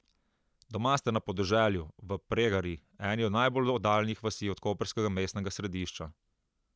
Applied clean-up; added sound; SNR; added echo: none; none; none; none.